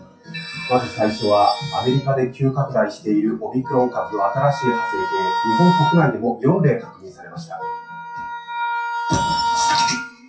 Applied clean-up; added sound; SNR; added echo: classical method WPE with log-MMSE.